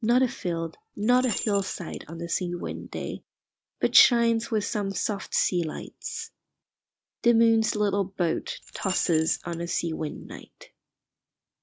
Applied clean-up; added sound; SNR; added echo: none; Rattle / Keys jangling; 12 dB; none.